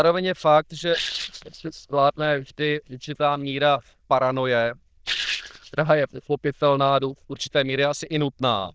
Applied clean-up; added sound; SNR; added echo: neural diffusion model UNIVERSE++.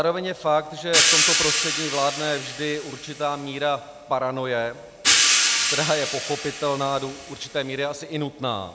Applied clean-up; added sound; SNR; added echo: none; Hi-hat; -1 dB; none.